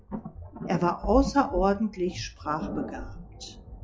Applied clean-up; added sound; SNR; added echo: classical method log-MMSE.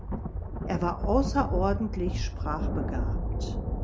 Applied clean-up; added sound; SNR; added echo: none; Thunder; -2 dB; none.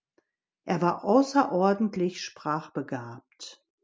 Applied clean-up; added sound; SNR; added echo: none; none; none; none.